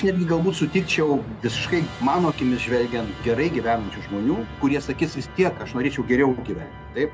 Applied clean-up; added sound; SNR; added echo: none; Musical instrument; 13 dB; none.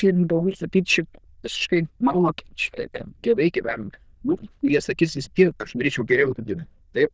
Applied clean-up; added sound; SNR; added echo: neural diffusion model UNIVERSE++.